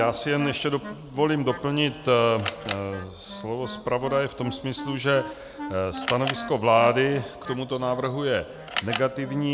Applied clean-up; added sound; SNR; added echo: none; Wind instrument, woodwind instrument + Camera; 11 dB; none.